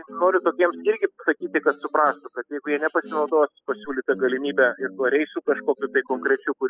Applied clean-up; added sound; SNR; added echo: classical method spectral subtraction.